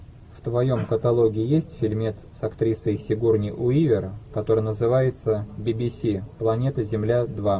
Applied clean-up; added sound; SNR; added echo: none; none; none; none.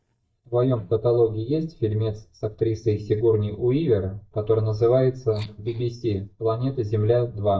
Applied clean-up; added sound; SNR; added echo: neural mask model DeepFilterNet 3.